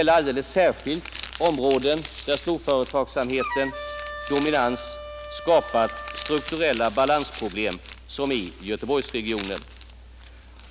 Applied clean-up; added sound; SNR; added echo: none; Wind instrument, woodwind instrument + Crumpling, crinkling; 10 dB; none.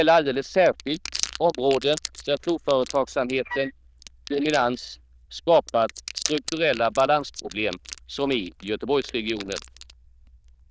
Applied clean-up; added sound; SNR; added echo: neural diffusion model UNIVERSE++.